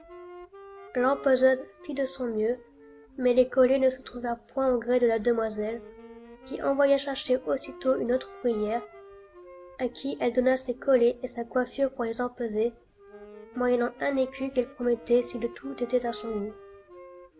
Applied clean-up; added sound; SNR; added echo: none; Wind instrument, woodwind instrument + Wind instrument, woodwind instrument; 19 dB; none.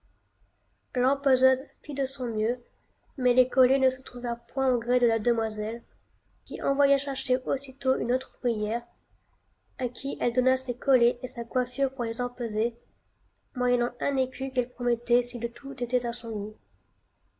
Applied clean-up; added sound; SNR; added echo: none; none; none; none.